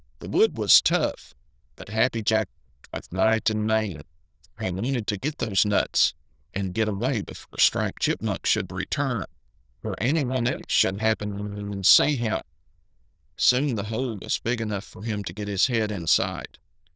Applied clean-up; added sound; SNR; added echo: neural diffusion model UNIVERSE++.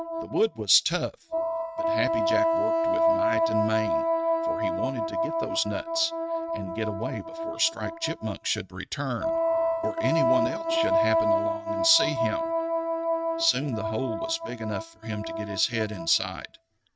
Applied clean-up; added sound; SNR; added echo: neural mask model RNNoise.